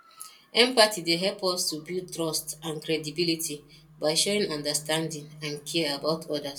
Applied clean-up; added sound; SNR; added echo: none; none; none; reverberation time 0.1 s.